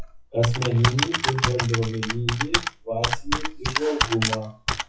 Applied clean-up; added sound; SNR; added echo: classical method WPE with log-MMSE.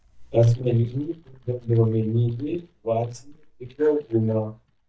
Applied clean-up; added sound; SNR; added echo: neural mask model DeepFilterNet 3.